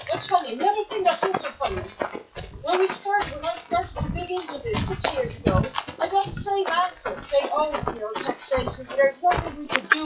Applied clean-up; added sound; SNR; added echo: classical method WPE with log-MMSE.